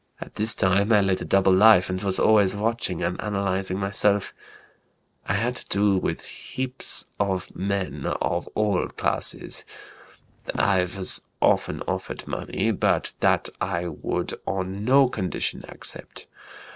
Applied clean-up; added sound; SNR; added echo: neural separator model SepFormer DNS4.